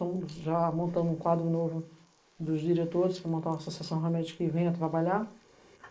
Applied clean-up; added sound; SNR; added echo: neural mask model Resemble Enhance denoiser.